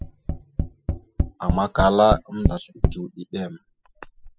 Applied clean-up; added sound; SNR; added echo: classical method spectral subtraction.